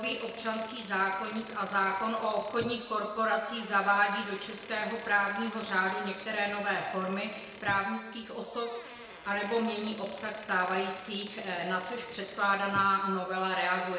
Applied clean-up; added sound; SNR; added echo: none; Squeak / Wood; 17 dB; reverberation time 1.2 s.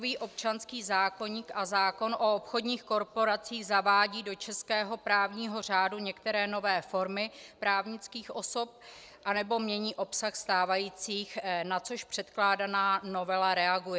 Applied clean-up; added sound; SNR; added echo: none; none; none; none.